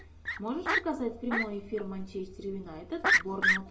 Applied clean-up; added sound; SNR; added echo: none; Fowl; -4 dB; reverberation time 0.3 s.